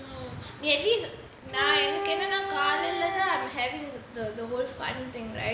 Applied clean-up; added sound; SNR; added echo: none; Wind instrument, woodwind instrument; 3 dB; none.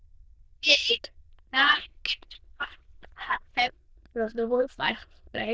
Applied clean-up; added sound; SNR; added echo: neural diffusion model UNIVERSE++.